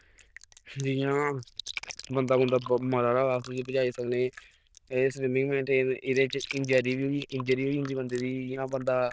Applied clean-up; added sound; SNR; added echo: neural diffusion model UNIVERSE++.